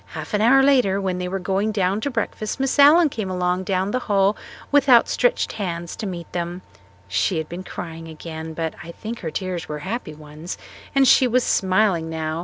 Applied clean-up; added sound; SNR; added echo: none; none; none; none.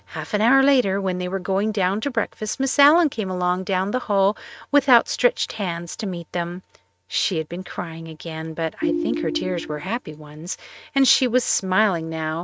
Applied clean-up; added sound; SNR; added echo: neural mask model RNNoise.